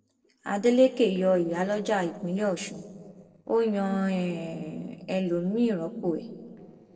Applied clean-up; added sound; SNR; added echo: neural separator model SepFormer DNS4.